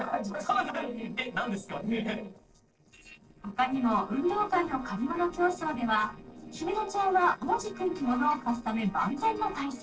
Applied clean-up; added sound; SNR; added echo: neural separator model SepFormer DNS4.